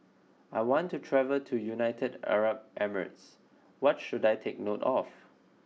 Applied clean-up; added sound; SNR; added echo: none; none; none; none.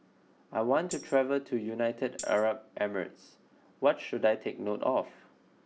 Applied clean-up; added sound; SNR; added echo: none; Tambourine; 18 dB; none.